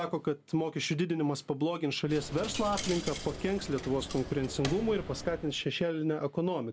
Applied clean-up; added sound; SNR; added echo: none; Coin (dropping); 9 dB; none.